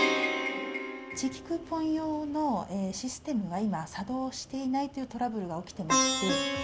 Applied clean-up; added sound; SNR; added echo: none; Plucked string instrument; 1 dB; none.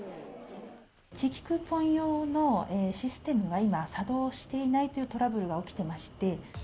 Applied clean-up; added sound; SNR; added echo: none; none; none; none.